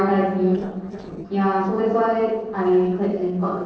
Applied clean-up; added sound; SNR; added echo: neural separator model SepFormer DNS4.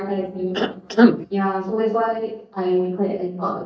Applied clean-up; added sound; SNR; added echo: neural mask model DeepFilterNet 3.